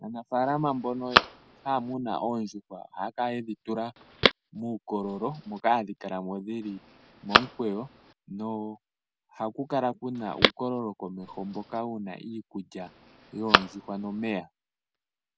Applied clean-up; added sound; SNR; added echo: none; Telephone; 0 dB; none.